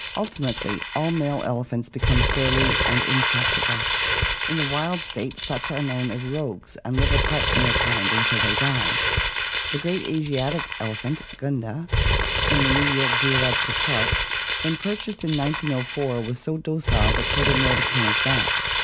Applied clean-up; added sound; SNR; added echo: none; Crumpling, crinkling; -4 dB; none.